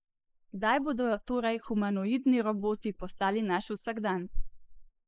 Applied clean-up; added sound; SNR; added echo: neural mask model Resemble Enhance denoiser.